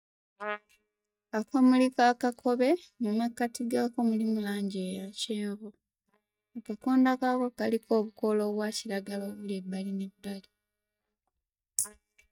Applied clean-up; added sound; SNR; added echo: neural mask model DeepFilterNet 3.